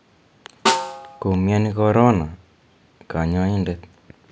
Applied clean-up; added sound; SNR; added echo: none; Snare drum; 6 dB; none.